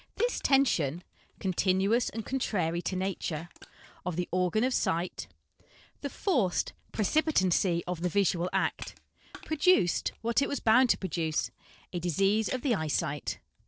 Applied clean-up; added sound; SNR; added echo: neural separator model SepFormer DNS4.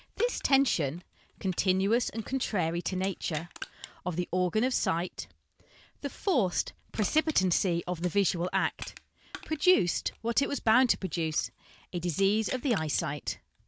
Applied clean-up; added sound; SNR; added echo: none; Crushing; 19 dB; none.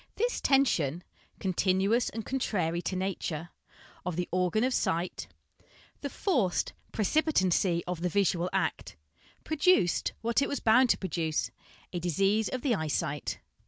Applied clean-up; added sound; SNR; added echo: none; none; none; none.